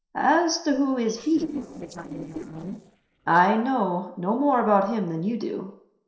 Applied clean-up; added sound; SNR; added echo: neural separator model SepFormer DNS4.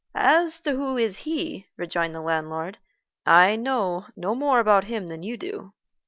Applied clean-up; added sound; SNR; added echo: none; none; none; none.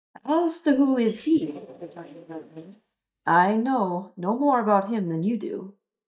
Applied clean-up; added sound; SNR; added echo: neural mask model DeepFilterNet 3.